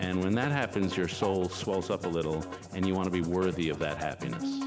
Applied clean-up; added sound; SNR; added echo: none; Musical instrument; 8 dB; none.